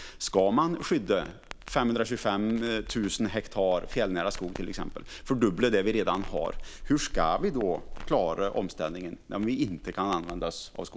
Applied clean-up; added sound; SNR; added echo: none; Crackle; 11 dB; none.